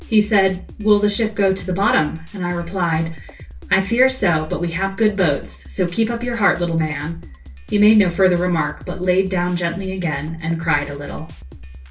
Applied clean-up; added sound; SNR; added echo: none; Drum kit; 18 dB; reverberation time 0.2 s.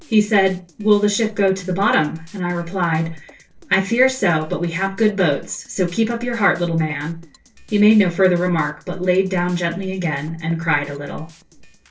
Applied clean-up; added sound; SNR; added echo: neural separator model SepFormer DNS4.